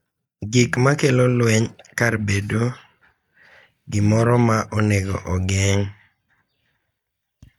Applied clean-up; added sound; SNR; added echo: neural mask model DeepFilterNet 3.